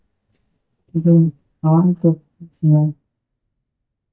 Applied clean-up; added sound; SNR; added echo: neural mask model DeepFilterNet 3.